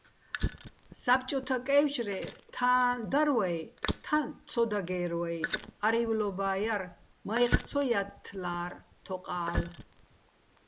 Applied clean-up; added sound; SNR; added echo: neural mask model Resemble Enhance denoiser.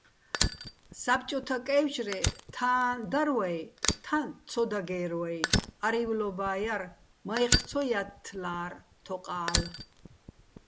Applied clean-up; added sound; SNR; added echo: none; Fire; 4 dB; none.